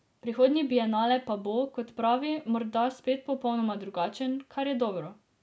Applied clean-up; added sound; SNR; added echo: none; none; none; none.